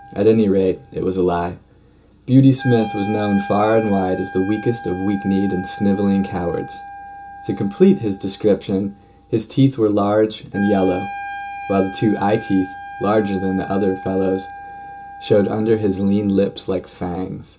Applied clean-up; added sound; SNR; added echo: none; Wind instrument, woodwind instrument; 15 dB; reverberation time 0.2 s.